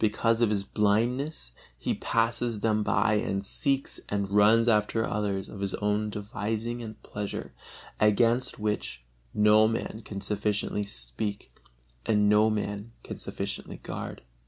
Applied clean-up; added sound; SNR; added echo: none; none; none; none.